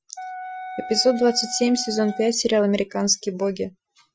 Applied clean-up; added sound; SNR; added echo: classical method Wiener filter.